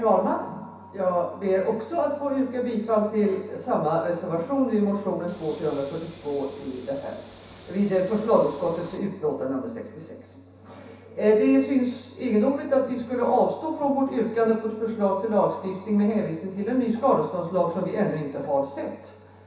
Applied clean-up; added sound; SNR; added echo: none; Train; 18 dB; reverberation time 0.7 s.